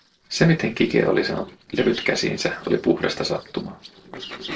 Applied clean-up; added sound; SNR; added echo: neural separator model SepFormer DNS4.